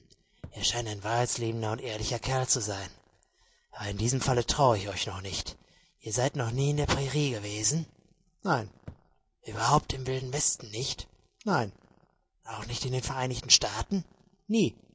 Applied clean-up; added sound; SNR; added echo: none; Thump, thud; 19 dB; none.